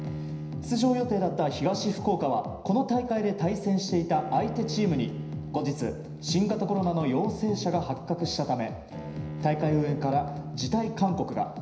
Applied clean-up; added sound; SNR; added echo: none; Bowed string instrument; 11 dB; reverberation time 0.9 s.